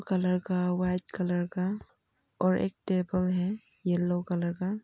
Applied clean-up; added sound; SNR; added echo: none; none; none; none.